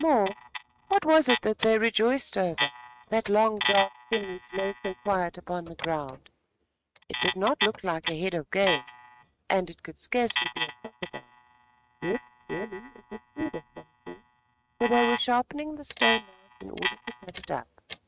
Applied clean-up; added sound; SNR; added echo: neural mask model RNNoise.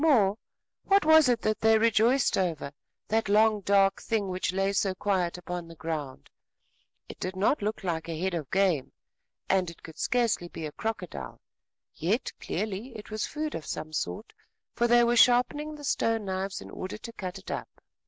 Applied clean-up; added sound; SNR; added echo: none; none; none; none.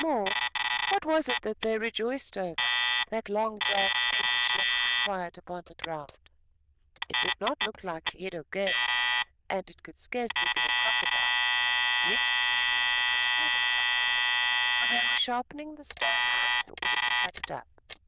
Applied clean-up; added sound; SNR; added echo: neural diffusion model UNIVERSE++.